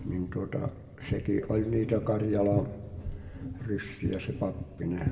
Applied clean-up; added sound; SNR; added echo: none; none; none; reverberation time 1.4 s.